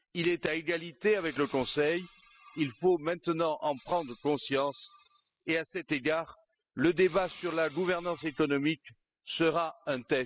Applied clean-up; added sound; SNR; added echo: classical method spectral subtraction.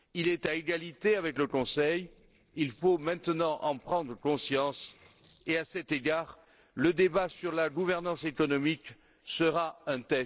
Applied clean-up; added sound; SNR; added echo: neural separator model SepFormer DNS4.